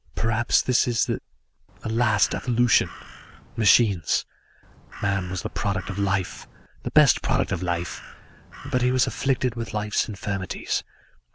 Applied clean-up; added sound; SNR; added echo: none; Crow; 19 dB; none.